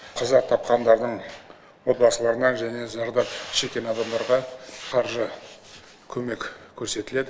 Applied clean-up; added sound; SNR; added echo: none; none; none; none.